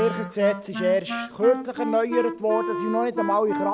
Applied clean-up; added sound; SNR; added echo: none; Wind instrument, woodwind instrument; 6 dB; none.